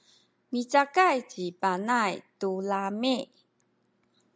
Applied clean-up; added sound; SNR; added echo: none; none; none; none.